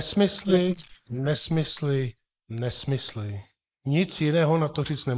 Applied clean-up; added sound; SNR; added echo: neural mask model Resemble Enhance denoiser.